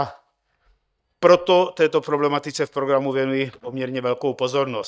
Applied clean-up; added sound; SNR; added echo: neural mask model DeepFilterNet 3.